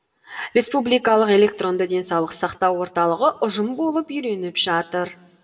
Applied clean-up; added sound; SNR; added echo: none; none; none; reverberation time 0.7 s.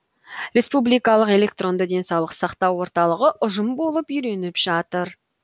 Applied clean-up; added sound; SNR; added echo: none; none; none; none.